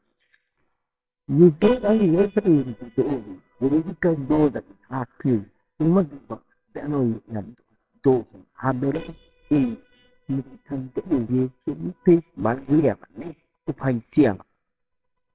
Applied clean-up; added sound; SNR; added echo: neural separator model SepFormer WHAMR!.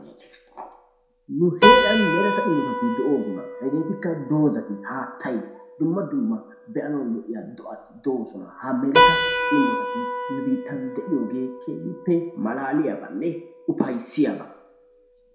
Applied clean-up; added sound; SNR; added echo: none; Keyboard (musical); 1 dB; reverberation time 0.5 s.